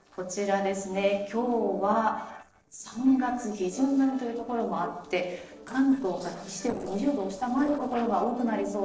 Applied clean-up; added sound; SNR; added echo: neural separator model SepFormer DNS4.